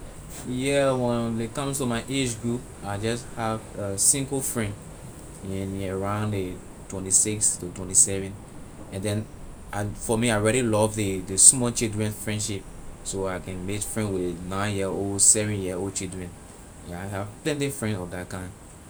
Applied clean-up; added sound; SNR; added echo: none; Train; 15 dB; none.